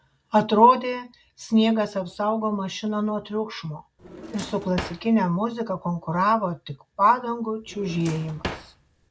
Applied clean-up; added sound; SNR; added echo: none; Drawer open or close; 13 dB; none.